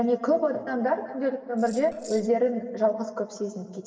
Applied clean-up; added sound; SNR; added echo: neural separator model SepFormer DNS4.